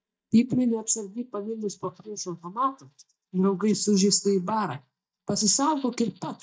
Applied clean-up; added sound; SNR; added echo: neural mask model DeepFilterNet 3.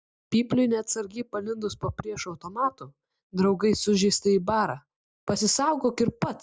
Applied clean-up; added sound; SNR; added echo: none; none; none; none.